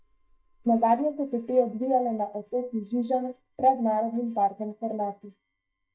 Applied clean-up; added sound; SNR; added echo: neural mask model DeepFilterNet 3.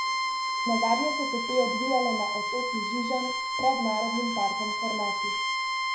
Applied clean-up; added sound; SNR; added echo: none; Bowed string instrument; -1 dB; reverberation time 0.5 s.